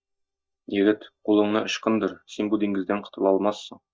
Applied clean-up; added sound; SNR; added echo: neural mask model DeepFilterNet 3.